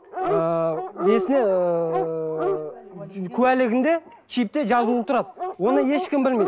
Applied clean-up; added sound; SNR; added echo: none; Dog; 7 dB; none.